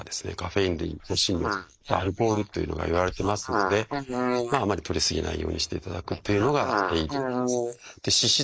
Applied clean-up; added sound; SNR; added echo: neural mask model Resemble Enhance denoiser.